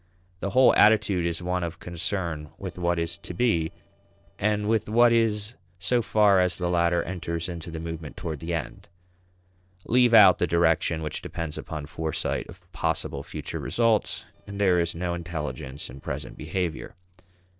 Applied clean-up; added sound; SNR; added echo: neural separator model SepFormer DNS4.